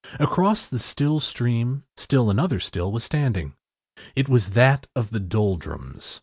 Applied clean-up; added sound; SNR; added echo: none; none; none; none.